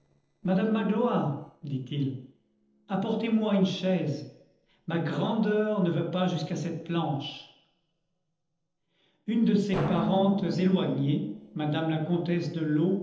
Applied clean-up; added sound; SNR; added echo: neural separator model SepFormer DNS4.